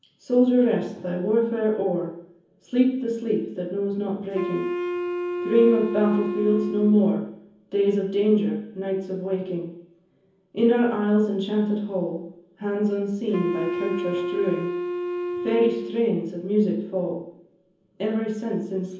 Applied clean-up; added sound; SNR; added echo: none; Wind instrument, woodwind instrument; 5 dB; reverberation time 0.7 s.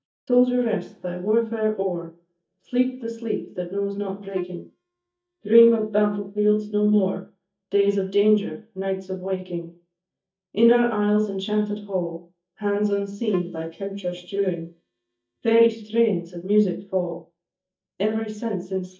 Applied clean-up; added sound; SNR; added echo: neural mask model DeepFilterNet 3.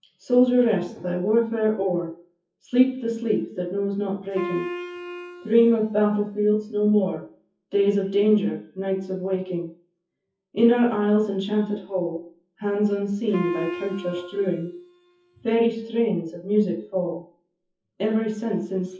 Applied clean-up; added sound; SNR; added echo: classical method WPE with log-MMSE.